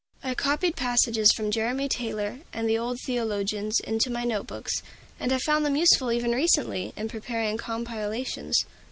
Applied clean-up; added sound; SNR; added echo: none; none; none; none.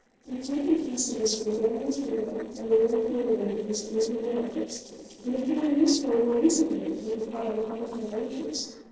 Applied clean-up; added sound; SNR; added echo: neural separator model SepFormer DNS4.